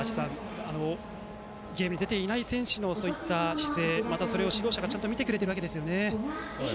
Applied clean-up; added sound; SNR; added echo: none; Wind instrument, woodwind instrument; 17 dB; none.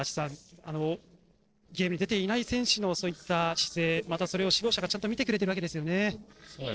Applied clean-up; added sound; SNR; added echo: neural separator model SepFormer DNS4.